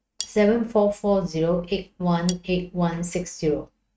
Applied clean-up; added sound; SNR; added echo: neural mask model RNNoise.